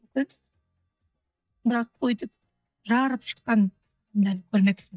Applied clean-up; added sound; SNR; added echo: neural mask model DeepFilterNet 3.